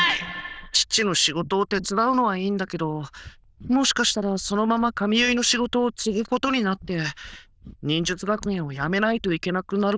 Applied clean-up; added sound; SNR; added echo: neural diffusion model UNIVERSE++.